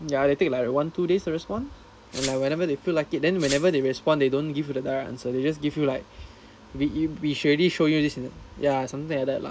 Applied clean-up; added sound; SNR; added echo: none; Glass; 13 dB; none.